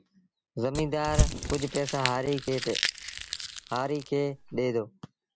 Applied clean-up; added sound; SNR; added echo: none; Crumpling, crinkling / Crushing; 1 dB; none.